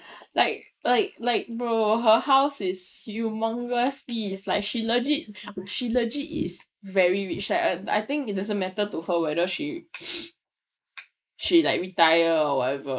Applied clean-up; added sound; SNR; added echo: neural mask model Resemble Enhance denoiser.